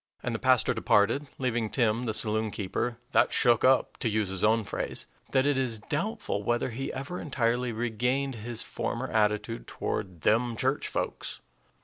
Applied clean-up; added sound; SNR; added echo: none; none; none; none.